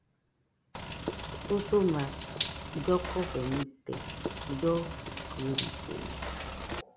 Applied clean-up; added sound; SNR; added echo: none; Bathtub (filling or washing); -3 dB; none.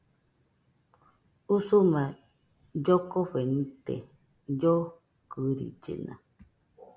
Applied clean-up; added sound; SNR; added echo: none; none; none; none.